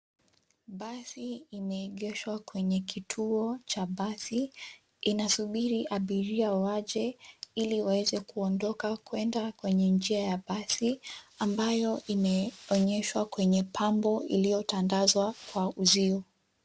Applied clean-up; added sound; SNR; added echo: none; none; none; none.